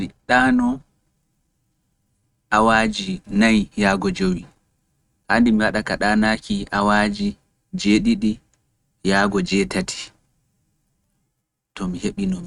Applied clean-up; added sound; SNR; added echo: neural mask model RNNoise.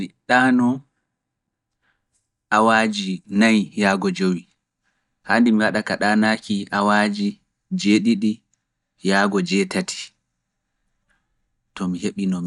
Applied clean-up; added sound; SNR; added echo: neural mask model DeepFilterNet 3.